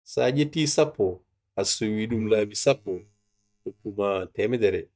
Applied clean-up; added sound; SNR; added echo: neural mask model DeepFilterNet 3.